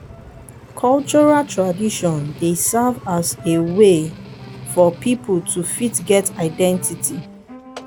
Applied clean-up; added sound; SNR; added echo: none; Engine + Strum; 17 dB; none.